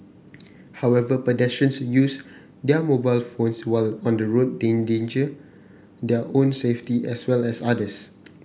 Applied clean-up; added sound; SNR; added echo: none; none; none; none.